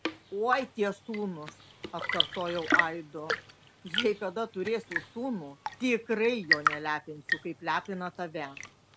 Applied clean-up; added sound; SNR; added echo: none; Tap / Fill (with liquid) / Trickle, dribble / Chirp, tweet / Engine; 1 dB; none.